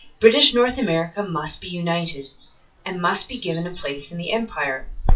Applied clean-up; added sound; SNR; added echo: classical method WPE with log-MMSE.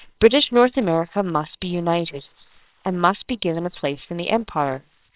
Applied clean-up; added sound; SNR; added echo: neural separator model SepFormer WHAMR!.